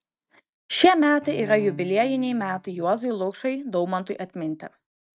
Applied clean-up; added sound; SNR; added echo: neural mask model DeepFilterNet 3.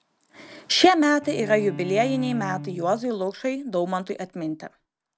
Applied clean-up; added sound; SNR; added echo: none; Bowed string instrument; 14 dB; none.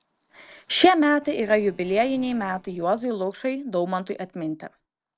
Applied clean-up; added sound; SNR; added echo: neural separator model SepFormer DNS4.